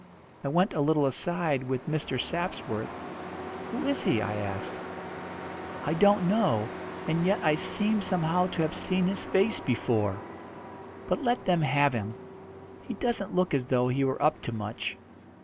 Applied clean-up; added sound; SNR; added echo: none; Truck; 11 dB; none.